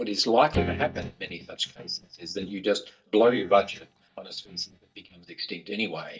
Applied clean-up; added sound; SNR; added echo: neural mask model DeepFilterNet 3.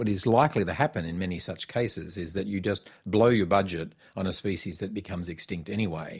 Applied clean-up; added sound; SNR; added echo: none; none; none; none.